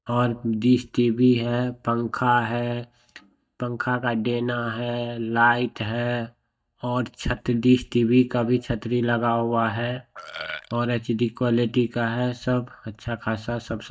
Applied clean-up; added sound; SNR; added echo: neural mask model DeepFilterNet 3.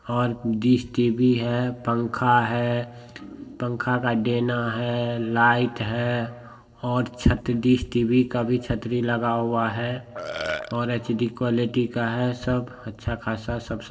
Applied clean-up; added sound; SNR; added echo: neural separator model SepFormer DNS4.